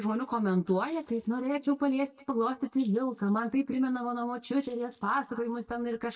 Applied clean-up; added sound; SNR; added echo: neural mask model DeepFilterNet 3.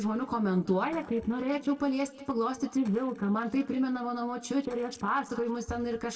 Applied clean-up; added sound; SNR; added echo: neural separator model SepFormer DNS4.